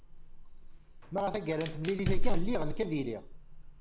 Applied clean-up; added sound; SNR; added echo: none; Fire; -4 dB; none.